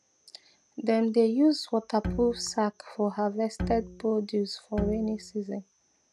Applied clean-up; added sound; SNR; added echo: none; Bowed string instrument; 9 dB; none.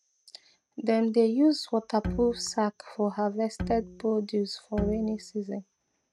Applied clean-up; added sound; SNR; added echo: neural mask model RNNoise.